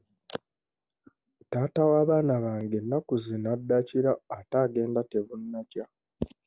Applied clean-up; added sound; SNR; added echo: none; none; none; none.